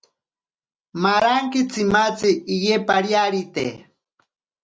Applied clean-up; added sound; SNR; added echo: none; none; none; none.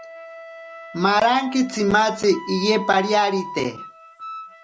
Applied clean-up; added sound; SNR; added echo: none; Wind instrument, woodwind instrument; 14 dB; none.